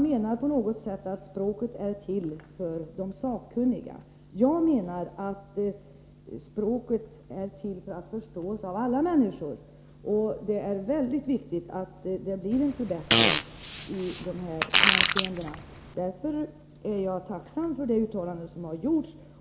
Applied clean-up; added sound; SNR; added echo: none; Fart; -3 dB; none.